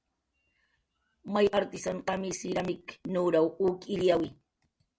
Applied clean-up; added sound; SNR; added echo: none; none; none; none.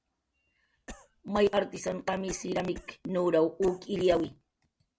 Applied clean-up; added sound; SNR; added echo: none; Cough; 19 dB; none.